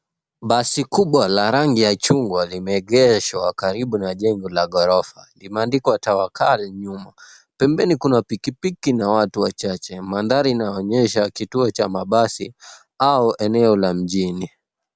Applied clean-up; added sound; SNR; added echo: none; none; none; none.